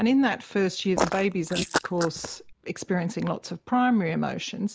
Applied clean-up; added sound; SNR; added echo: neural mask model Resemble Enhance denoiser.